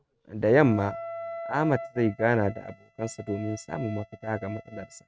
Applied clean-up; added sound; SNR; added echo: neural mask model RNNoise.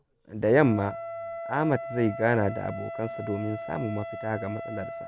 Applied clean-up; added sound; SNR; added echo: none; Wind instrument, woodwind instrument; 9 dB; none.